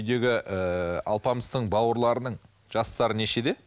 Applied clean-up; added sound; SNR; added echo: none; none; none; none.